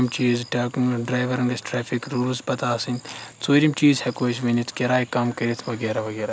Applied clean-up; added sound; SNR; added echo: none; none; none; none.